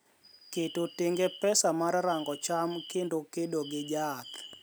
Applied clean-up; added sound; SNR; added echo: none; Bird; 17 dB; none.